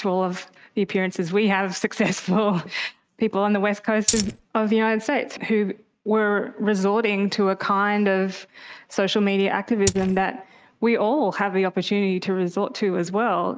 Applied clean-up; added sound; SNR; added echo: neural mask model RNNoise.